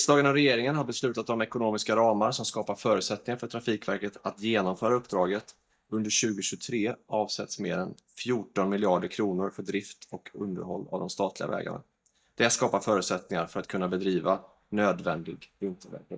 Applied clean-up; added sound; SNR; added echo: neural mask model DeepFilterNet 3.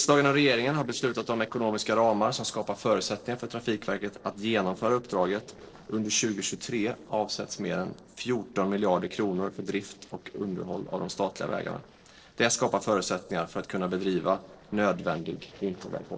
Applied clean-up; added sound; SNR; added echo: neural separator model SepFormer DNS4.